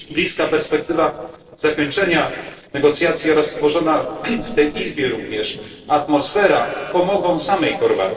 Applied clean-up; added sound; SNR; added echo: neural separator model SepFormer DNS4.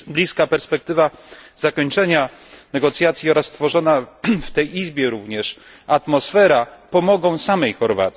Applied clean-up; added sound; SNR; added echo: none; none; none; none.